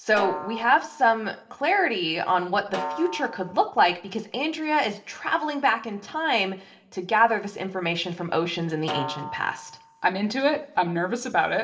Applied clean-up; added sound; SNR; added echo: none; Snare drum; 12 dB; reverberation time 0.9 s.